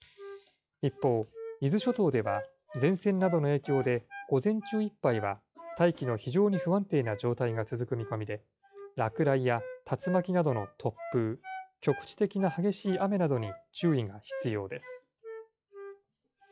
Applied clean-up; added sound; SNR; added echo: classical method log-MMSE.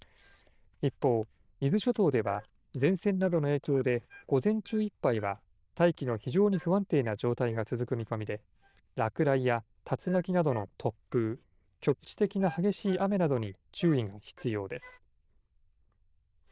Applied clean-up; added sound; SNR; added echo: neural diffusion model UNIVERSE++.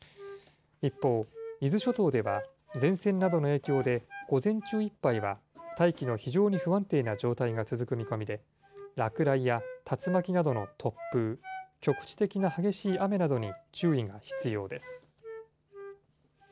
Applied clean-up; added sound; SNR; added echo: none; Wind instrument, woodwind instrument; 15 dB; none.